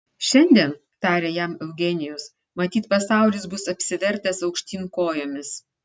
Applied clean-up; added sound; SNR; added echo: none; none; none; none.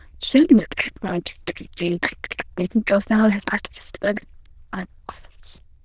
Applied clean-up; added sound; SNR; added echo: neural diffusion model UNIVERSE++.